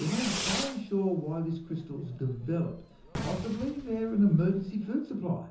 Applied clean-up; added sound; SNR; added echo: none; Fireworks; 10 dB; reverberation time 0.6 s.